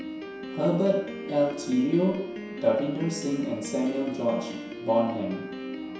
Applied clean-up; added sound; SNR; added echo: none; Piano; 9 dB; reverberation time 0.7 s.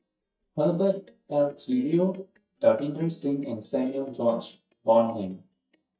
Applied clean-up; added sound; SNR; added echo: neural mask model DeepFilterNet 3.